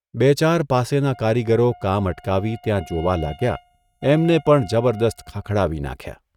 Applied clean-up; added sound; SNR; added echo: neural mask model RNNoise.